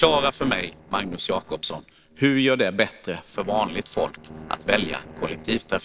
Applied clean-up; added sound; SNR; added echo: neural separator model SepFormer DNS4.